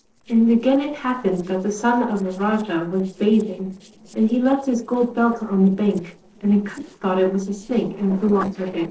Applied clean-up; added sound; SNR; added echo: neural separator model SepFormer DNS4.